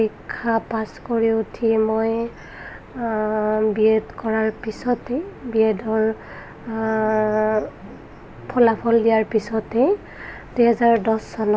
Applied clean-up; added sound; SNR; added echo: none; none; none; none.